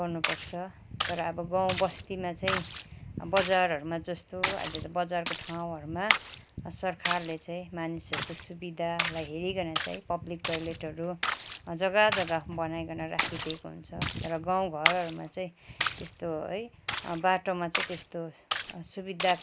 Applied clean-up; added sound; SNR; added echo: none; Splash, splatter; 1 dB; none.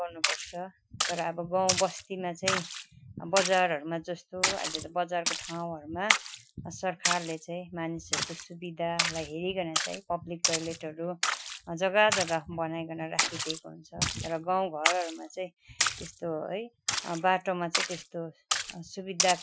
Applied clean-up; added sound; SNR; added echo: classical method Wiener filter.